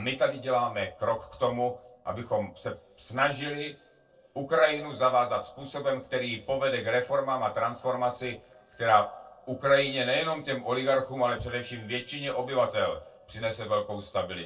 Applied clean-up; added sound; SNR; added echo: neural separator model SepFormer DNS4.